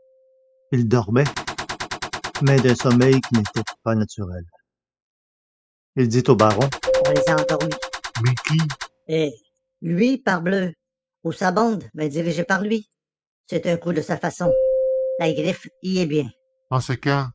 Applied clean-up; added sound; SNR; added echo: classical method spectral subtraction.